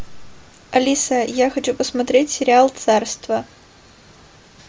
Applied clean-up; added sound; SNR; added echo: none; none; none; none.